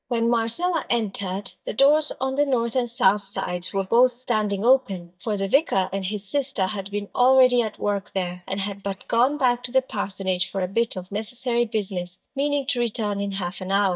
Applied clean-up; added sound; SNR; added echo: neural mask model DeepFilterNet 3.